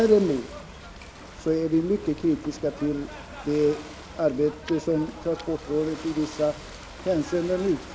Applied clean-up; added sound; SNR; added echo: none; Ocean / Boat, Water vehicle; 15 dB; none.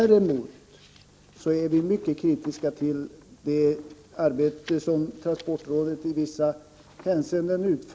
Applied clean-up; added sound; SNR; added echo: none; none; none; none.